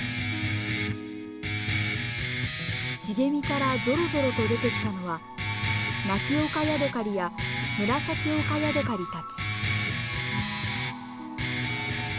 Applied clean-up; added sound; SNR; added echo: none; Guitar; 0 dB; none.